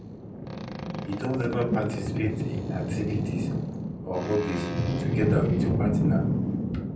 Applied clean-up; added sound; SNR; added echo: none; Boat, Water vehicle; -4 dB; reverberation time 0.6 s.